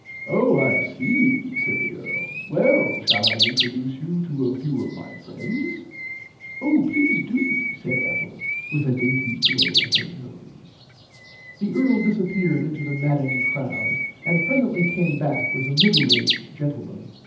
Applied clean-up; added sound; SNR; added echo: none; Bird; 2 dB; reverberation time 0.8 s.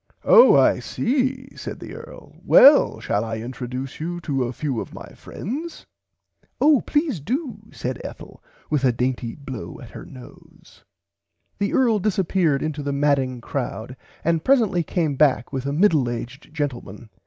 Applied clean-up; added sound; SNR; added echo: none; none; none; none.